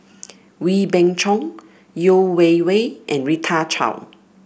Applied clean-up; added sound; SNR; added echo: none; none; none; none.